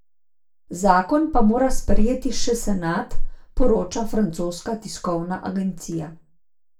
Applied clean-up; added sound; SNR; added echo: none; none; none; reverberation time 0.3 s.